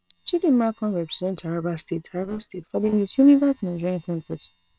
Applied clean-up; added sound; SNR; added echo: neural separator model SepFormer WHAM!.